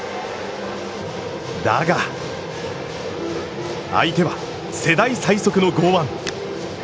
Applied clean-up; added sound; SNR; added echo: none; none; none; none.